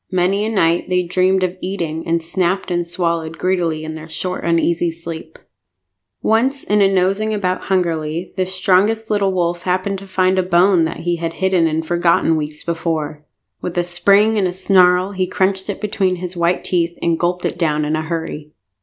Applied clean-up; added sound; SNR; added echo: none; none; none; none.